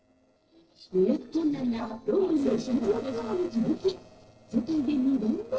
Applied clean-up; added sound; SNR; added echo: neural separator model SepFormer DNS4.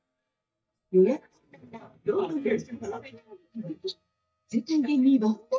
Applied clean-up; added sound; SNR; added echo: neural mask model DeepFilterNet 3.